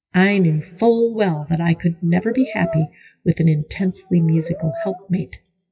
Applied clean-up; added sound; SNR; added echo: classical method WPE with log-MMSE.